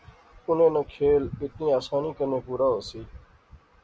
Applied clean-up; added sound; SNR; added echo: none; none; none; none.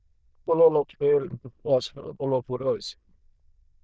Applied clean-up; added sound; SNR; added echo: neural diffusion model UNIVERSE++.